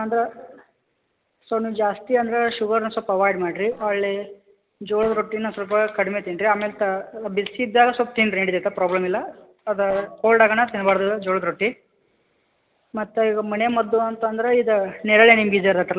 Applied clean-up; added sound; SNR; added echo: neural separator model SepFormer DNS4.